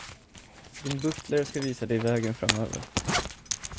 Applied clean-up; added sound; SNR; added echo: none; Zipper (clothing); 4 dB; none.